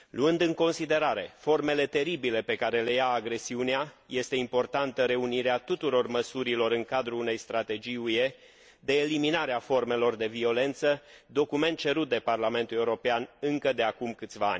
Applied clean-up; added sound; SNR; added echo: none; none; none; none.